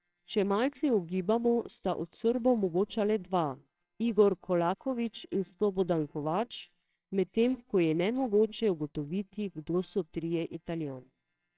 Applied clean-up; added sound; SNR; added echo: neural separator model SepFormer WHAMR!.